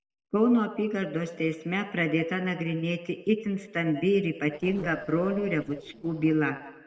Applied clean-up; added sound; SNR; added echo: neural separator model SepFormer DNS4.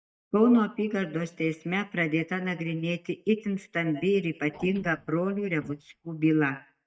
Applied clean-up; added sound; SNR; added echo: neural mask model DeepFilterNet 3.